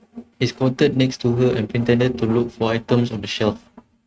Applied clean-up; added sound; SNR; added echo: neural mask model RNNoise.